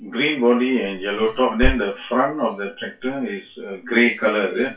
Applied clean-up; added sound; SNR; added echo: classical method WPE with log-MMSE.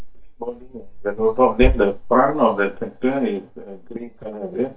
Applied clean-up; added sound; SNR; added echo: neural mask model DeepFilterNet 3.